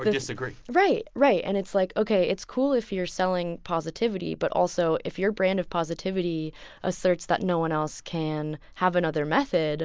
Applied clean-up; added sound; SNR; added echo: none; none; none; none.